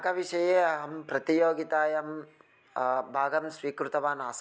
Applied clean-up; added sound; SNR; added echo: none; none; none; none.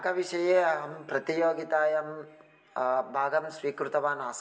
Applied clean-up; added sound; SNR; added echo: none; none; none; reverberation time 1.2 s.